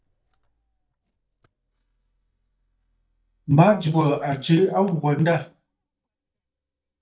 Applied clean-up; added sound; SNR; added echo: neural mask model DeepFilterNet 3.